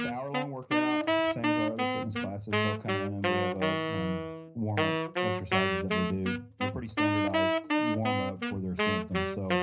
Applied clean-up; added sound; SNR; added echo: none; Wind instrument, woodwind instrument; -5 dB; reverberation time 0.4 s.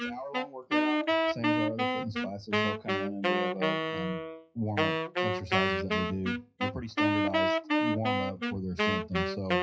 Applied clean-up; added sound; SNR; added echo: classical method WPE with log-MMSE.